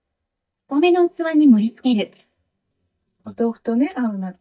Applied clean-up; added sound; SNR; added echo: neural mask model DeepFilterNet 3.